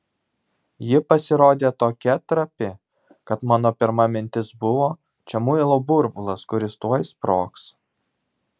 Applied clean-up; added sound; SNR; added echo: none; none; none; none.